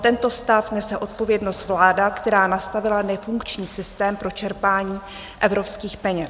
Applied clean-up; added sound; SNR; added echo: none; none; none; none.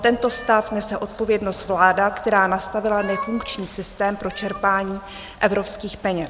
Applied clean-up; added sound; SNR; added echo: none; Meow; 18 dB; none.